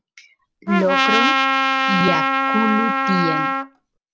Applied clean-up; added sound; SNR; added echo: none; Trumpet; -4 dB; none.